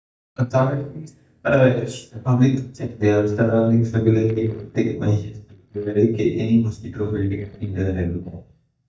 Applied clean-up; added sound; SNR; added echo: neural mask model DeepFilterNet 3.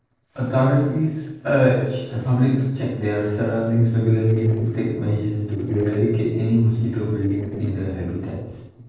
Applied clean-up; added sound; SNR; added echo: neural separator model SepFormer DNS4.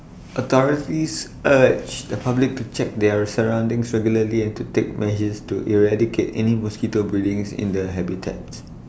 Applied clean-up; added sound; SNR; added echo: none; none; none; none.